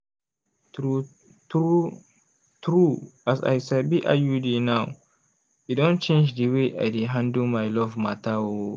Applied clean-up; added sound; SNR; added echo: none; none; none; none.